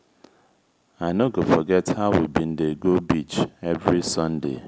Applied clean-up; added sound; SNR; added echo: none; none; none; none.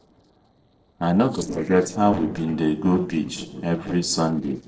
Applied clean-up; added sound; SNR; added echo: neural separator model SepFormer DNS4.